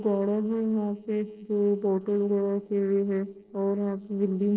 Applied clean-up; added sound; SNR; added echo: neural separator model SepFormer DNS4.